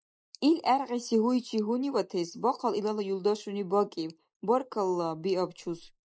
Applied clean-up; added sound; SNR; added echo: neural mask model Resemble Enhance denoiser.